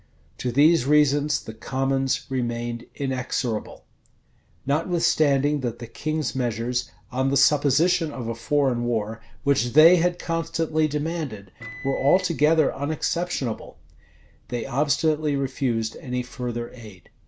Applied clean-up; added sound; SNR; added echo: none; Microwave oven; 15 dB; none.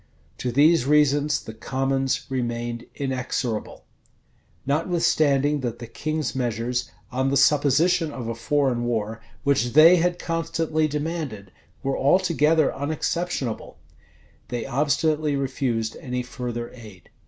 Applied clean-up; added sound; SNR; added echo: none; none; none; none.